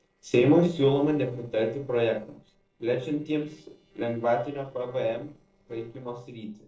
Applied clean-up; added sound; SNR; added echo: neural separator model SepFormer DNS4.